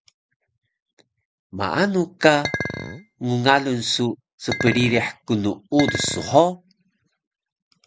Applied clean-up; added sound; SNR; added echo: none; Chink, clink; 7 dB; none.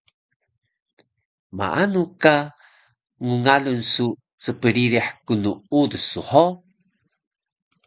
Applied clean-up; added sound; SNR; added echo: none; none; none; none.